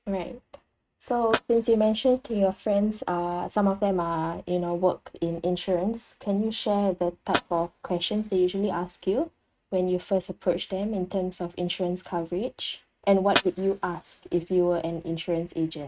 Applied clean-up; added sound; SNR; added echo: neural mask model RNNoise.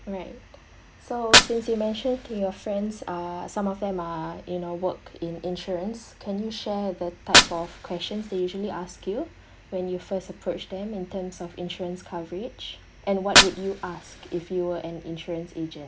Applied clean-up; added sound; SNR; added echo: none; Fire; -2 dB; none.